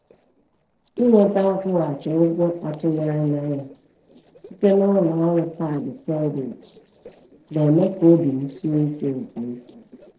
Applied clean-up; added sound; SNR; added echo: neural separator model SepFormer DNS4.